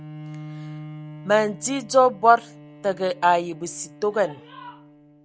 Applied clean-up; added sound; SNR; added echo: none; Bowed string instrument; 17 dB; none.